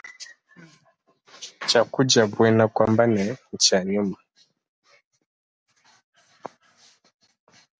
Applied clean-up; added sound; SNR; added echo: none; none; none; none.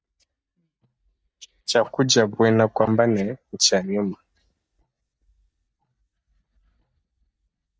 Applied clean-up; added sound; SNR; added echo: neural mask model DeepFilterNet 3.